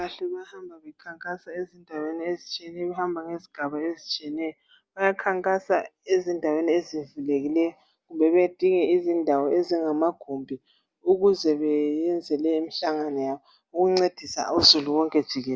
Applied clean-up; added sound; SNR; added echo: none; none; none; none.